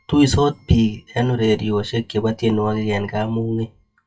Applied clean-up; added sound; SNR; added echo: classical method WPE with log-MMSE.